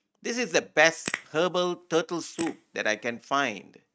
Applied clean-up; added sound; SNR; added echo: neural mask model RNNoise.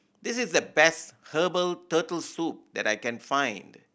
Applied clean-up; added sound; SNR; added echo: none; none; none; none.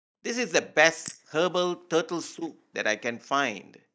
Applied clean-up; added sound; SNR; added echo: neural mask model DeepFilterNet 3.